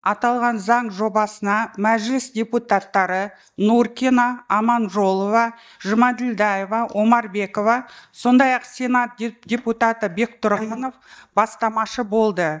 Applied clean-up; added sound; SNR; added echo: neural mask model DeepFilterNet 3.